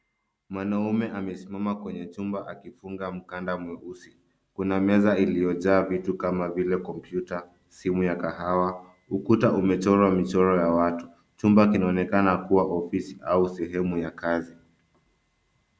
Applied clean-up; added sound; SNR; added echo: none; none; none; none.